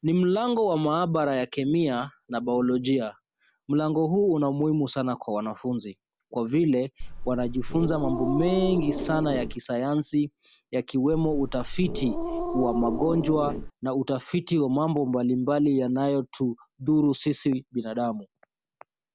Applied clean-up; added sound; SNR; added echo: none; Growling; 5 dB; none.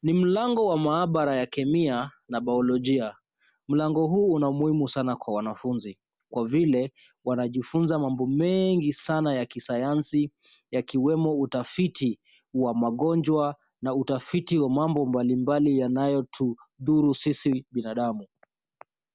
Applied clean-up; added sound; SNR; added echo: none; none; none; none.